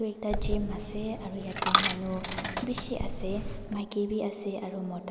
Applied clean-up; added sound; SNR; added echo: none; Coin (dropping); -3 dB; none.